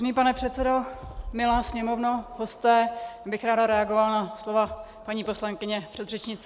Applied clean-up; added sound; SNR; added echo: none; none; none; none.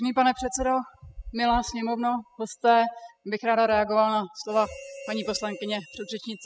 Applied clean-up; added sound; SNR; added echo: classical method spectral subtraction.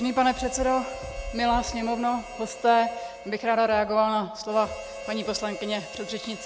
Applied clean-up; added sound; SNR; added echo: none; Harmonica; 14 dB; none.